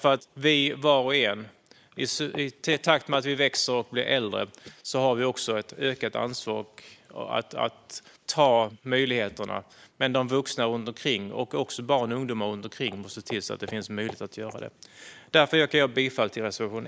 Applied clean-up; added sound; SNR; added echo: neural mask model Resemble Enhance denoiser.